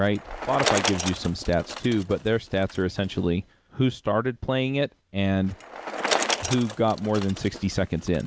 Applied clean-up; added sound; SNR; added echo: none; Bicycle; 7 dB; none.